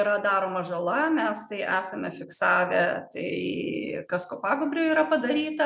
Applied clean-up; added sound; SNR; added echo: none; none; none; none.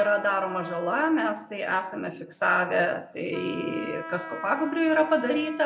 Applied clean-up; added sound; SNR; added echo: none; Trumpet; 15 dB; reverberation time 1.0 s.